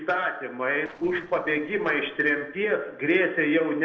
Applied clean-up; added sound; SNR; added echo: neural separator model SepFormer DNS4.